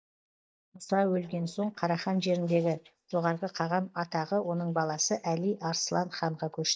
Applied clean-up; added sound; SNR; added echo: neural mask model DeepFilterNet 3.